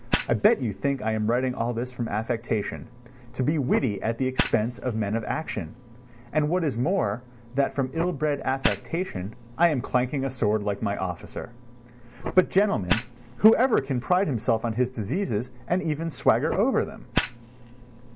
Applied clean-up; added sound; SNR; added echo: none; Fire; 11 dB; none.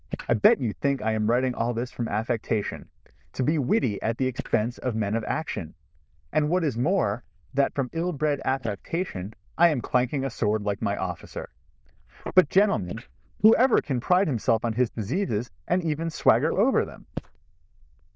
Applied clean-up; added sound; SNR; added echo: neural diffusion model UNIVERSE++.